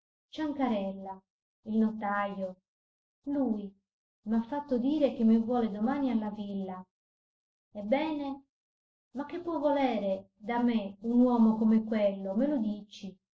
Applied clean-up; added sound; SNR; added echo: none; none; none; none.